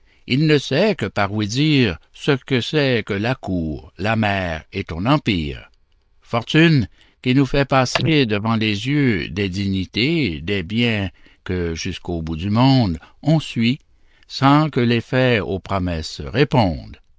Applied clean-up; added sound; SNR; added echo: neural diffusion model UNIVERSE++.